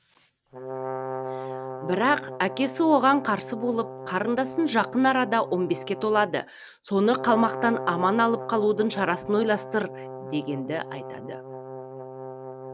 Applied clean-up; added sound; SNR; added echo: none; Brass instrument; 10 dB; none.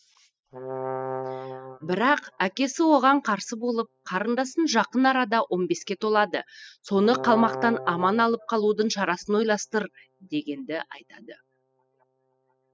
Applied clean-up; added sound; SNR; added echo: classical method spectral subtraction.